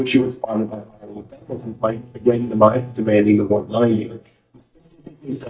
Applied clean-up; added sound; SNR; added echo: neural mask model DeepFilterNet 3.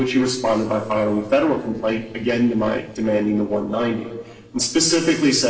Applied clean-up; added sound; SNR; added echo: neural separator model SepFormer DNS4.